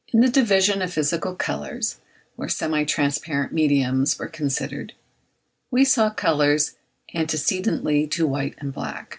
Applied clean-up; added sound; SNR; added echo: none; none; none; none.